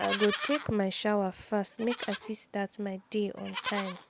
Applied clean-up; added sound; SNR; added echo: none; Livestock, farm animals, working animals; 5 dB; none.